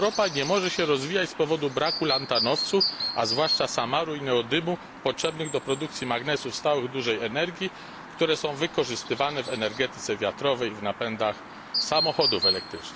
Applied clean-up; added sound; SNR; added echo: none; Chirp, tweet; 6 dB; none.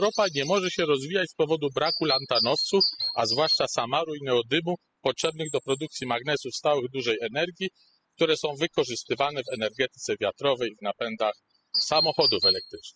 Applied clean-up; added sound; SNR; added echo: classical method spectral subtraction.